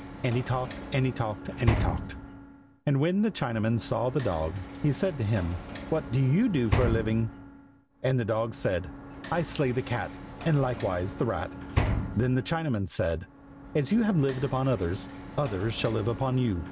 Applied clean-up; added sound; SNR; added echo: none; Sliding door / Slam; 7 dB; none.